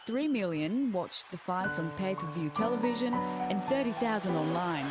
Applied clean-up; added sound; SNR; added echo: none; Piano; 4 dB; none.